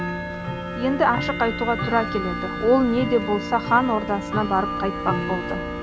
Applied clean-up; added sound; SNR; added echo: none; Tick-tock / Bell; 5 dB; none.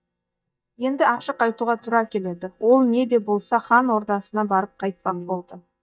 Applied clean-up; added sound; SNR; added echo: neural mask model DeepFilterNet 3.